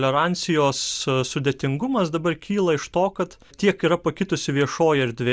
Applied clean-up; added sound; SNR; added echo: none; none; none; none.